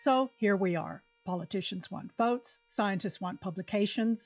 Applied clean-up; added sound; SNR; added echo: classical method log-MMSE.